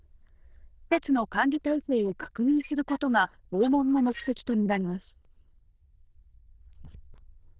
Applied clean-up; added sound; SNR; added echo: neural diffusion model UNIVERSE++.